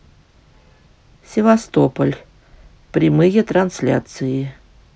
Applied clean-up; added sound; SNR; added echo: none; none; none; none.